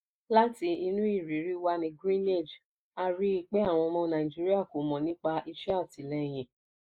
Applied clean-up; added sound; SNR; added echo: neural mask model Resemble Enhance denoiser.